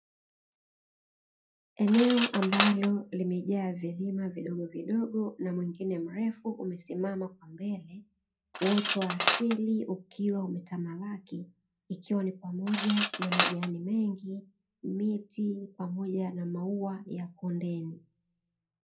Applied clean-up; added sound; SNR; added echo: none; Cutlery, silverware; -1 dB; reverberation time 0.2 s.